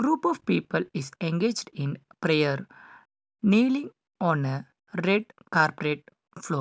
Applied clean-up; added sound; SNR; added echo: none; none; none; none.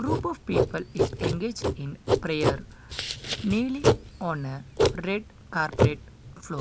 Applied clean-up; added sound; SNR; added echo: none; Writing; -4 dB; none.